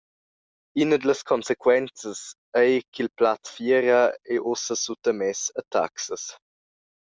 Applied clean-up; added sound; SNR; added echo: none; none; none; none.